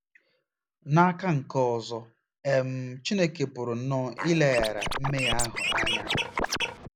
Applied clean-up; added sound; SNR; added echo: none; Scratching (performance technique); 1 dB; none.